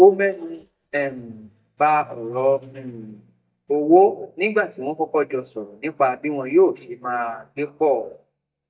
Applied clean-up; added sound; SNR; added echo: neural mask model DeepFilterNet 3.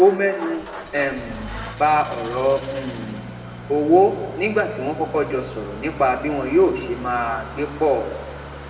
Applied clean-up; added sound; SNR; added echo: none; Idling / Engine starting; 14 dB; reverberation time 1.7 s.